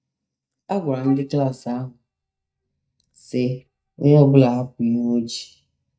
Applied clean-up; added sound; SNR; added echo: neural mask model DeepFilterNet 3.